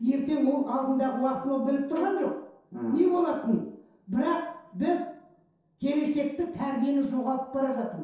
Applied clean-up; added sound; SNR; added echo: neural separator model SepFormer DNS4.